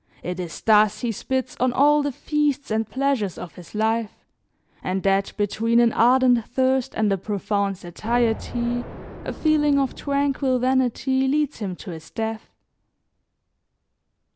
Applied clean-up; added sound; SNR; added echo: none; Explosion; 13 dB; none.